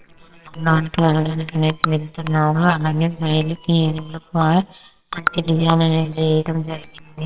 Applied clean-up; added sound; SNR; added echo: neural separator model SepFormer WHAMR!.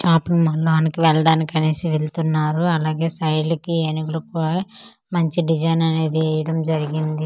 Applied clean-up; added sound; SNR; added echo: none; none; none; none.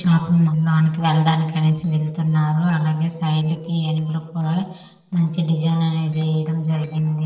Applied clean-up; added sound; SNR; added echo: neural separator model SepFormer DNS4.